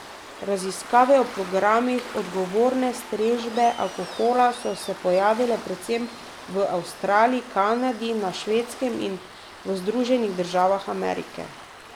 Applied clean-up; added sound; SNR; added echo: none; Waves, surf; 15 dB; none.